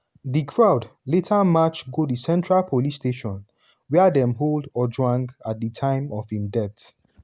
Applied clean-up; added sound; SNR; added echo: none; none; none; none.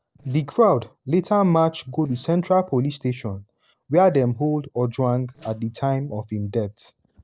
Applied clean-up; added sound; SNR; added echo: neural separator model SepFormer DNS4.